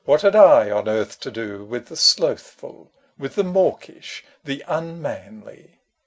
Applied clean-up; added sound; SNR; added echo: none; none; none; none.